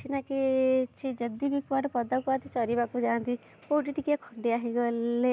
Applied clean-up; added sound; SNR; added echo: none; none; none; none.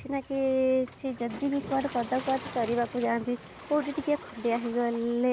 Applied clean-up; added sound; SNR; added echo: none; Waves, surf; 15 dB; none.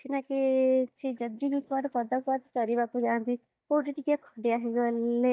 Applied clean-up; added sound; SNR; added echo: neural mask model DeepFilterNet 3.